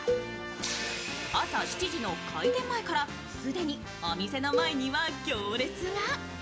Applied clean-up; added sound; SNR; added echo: none; Cowbell; 5 dB; none.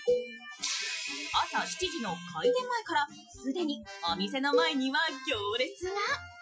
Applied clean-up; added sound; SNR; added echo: classical method Wiener filter.